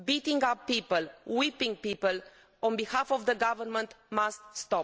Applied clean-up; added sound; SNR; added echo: none; none; none; none.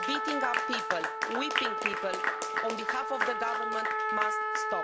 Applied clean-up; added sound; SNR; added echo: none; Trumpet + Applause / Clapping; -5 dB; none.